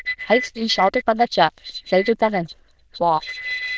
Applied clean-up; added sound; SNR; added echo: neural diffusion model UNIVERSE++.